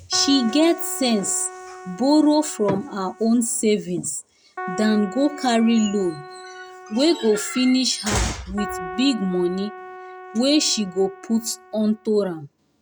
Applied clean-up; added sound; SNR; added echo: none; Keyboard (musical); 15 dB; none.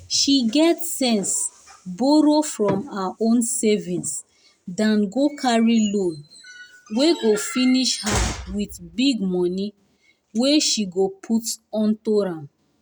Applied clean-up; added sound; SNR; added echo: none; none; none; none.